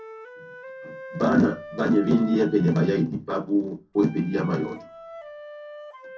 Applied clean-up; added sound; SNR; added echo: none; Wind instrument, woodwind instrument; 17 dB; reverberation time 0.3 s.